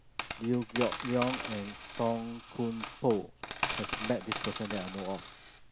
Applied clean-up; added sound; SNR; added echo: none; Coin (dropping); -4 dB; none.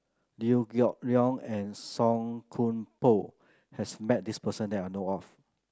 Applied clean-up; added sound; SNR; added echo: none; none; none; none.